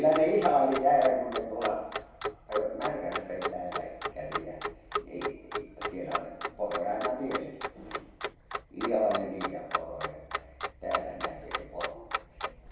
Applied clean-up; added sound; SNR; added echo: none; Clock; 6 dB; reverberation time 0.9 s.